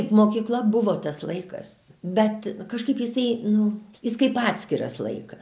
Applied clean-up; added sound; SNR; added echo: none; none; none; none.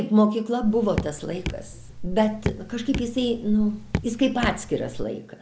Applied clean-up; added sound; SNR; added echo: none; Raindrop / Drip; 7 dB; none.